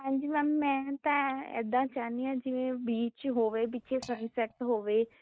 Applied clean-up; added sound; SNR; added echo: neural mask model DeepFilterNet 3.